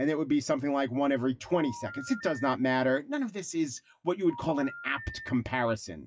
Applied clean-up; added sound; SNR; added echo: classical method WPE with log-MMSE.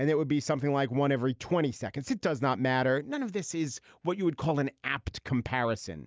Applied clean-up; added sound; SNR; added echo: none; none; none; none.